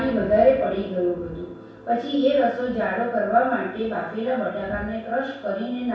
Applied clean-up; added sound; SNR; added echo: none; Guitar; 19 dB; reverberation time 0.7 s.